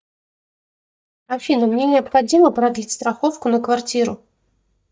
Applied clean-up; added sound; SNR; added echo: neural mask model DeepFilterNet 3.